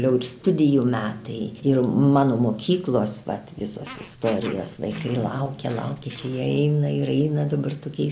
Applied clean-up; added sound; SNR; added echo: none; Growling; 19 dB; none.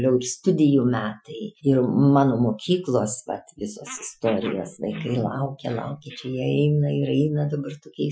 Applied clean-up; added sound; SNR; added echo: classical method Wiener filter.